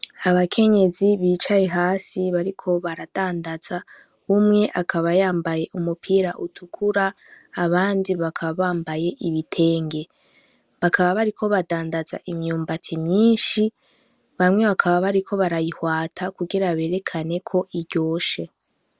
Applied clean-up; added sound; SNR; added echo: none; none; none; none.